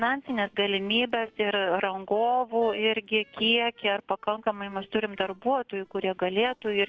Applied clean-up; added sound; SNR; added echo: neural separator model SepFormer DNS4.